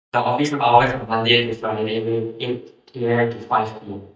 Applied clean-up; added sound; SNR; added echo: neural mask model DeepFilterNet 3.